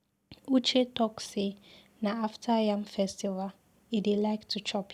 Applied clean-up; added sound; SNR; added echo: none; none; none; none.